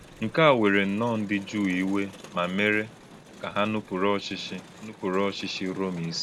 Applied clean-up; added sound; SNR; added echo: none; Crowd; 19 dB; none.